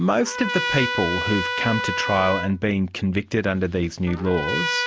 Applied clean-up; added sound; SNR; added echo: none; Trumpet; 5 dB; none.